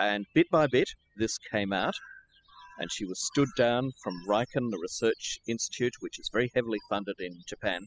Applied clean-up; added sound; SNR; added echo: classical method spectral subtraction.